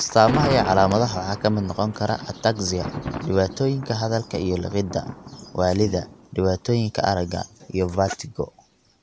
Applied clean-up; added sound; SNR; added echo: none; Thunder; 11 dB; none.